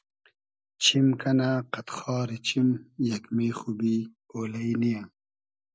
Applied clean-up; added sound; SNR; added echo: none; none; none; none.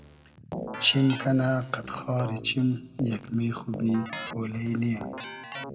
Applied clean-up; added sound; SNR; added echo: none; Keyboard (musical); 11 dB; reverberation time 2.0 s.